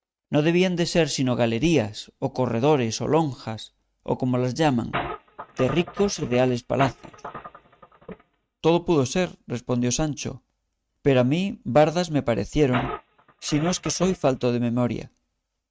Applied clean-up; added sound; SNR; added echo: neural mask model RNNoise.